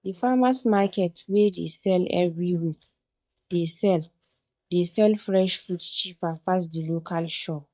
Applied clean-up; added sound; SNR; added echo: neural mask model DeepFilterNet 3.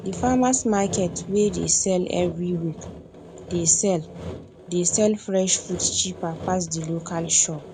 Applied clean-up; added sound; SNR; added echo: none; Sawing; 13 dB; none.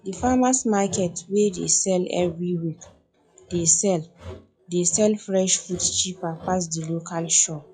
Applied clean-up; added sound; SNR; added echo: classical method log-MMSE.